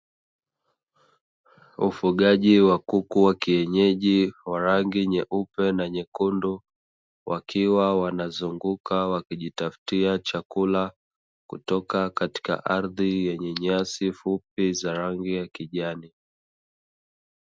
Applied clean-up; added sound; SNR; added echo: none; none; none; none.